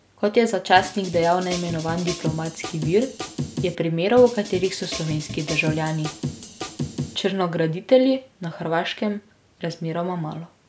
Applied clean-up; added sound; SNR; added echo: none; Drum kit; 9 dB; none.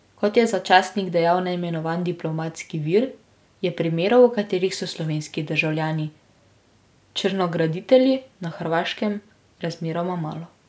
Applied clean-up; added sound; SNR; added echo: none; none; none; none.